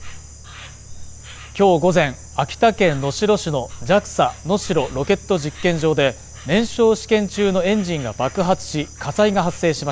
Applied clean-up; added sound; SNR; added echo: none; Insect; 15 dB; none.